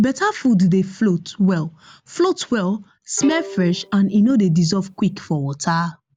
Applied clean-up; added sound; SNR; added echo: none; Bowed string instrument; 17 dB; none.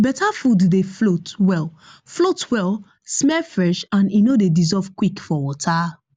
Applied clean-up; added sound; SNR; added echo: none; none; none; none.